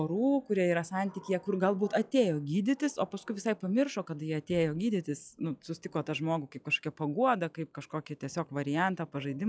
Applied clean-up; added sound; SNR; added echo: classical method log-MMSE.